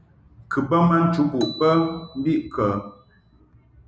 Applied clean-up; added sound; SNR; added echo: none; Marimba, xylophone; 18 dB; none.